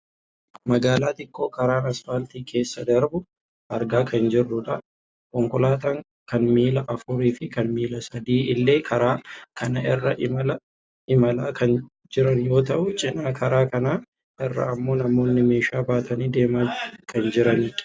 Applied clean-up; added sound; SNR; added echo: none; none; none; none.